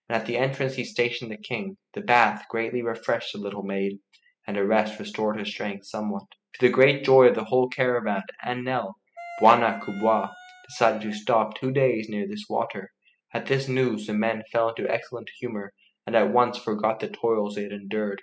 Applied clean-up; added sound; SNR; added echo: classical method spectral subtraction.